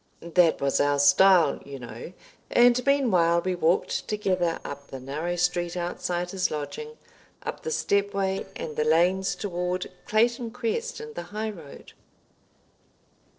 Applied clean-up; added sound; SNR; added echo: neural separator model SepFormer DNS4.